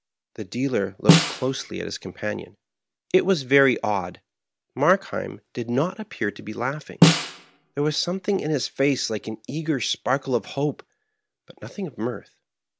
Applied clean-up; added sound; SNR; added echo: none; Snare drum; -3 dB; none.